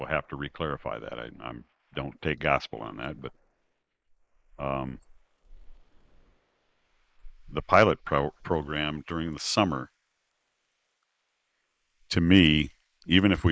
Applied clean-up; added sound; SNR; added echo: neural mask model Resemble Enhance denoiser.